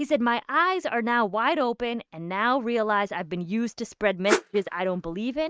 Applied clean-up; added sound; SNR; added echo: neural mask model RNNoise.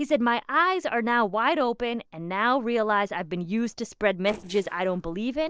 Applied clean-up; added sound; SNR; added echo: neural separator model SepFormer DNS4.